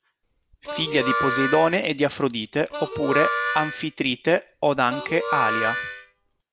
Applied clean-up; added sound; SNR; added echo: none; Harmonica; 4 dB; none.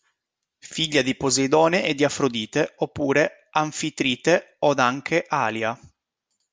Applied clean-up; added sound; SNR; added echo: none; none; none; none.